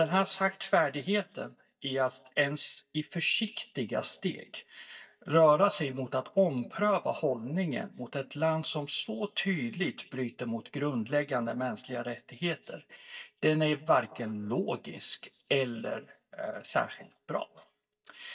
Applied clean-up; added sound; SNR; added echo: neural mask model DeepFilterNet 3.